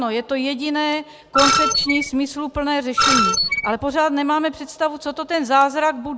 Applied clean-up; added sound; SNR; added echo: none; Screech; -1 dB; none.